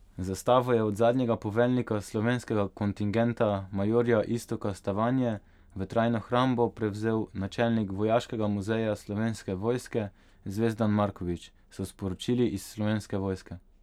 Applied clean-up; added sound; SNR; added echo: none; none; none; none.